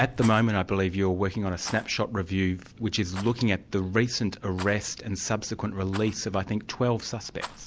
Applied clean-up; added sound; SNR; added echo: none; Rattle; 20 dB; none.